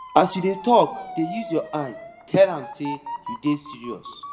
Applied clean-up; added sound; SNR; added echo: none; Motor vehicle (road) / Siren; 13 dB; reverberation time 1.0 s.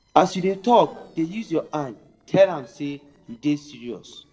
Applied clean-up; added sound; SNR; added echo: neural separator model SepFormer DNS4.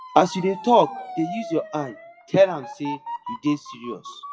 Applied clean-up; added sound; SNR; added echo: classical method WPE with log-MMSE.